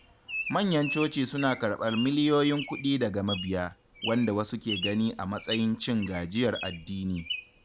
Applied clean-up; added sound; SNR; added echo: none; Bird vocalization, bird call, bird song; 11 dB; none.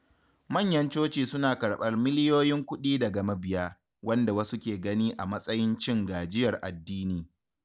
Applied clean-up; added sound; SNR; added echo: none; none; none; none.